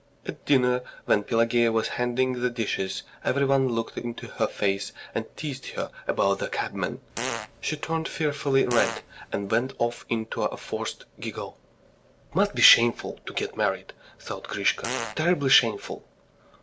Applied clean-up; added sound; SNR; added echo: none; Fart; 6 dB; none.